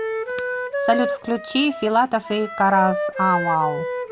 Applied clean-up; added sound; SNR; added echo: none; Wind instrument, woodwind instrument; 5 dB; none.